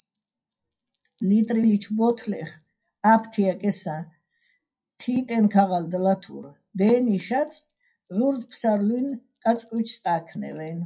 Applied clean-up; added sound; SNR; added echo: classical method WPE with log-MMSE.